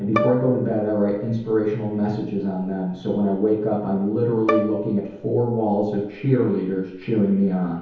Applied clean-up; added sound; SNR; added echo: none; Bowed string instrument; 11 dB; reverberation time 2.2 s.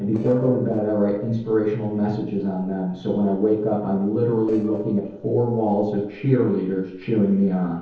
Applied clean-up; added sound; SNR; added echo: neural separator model SepFormer DNS4.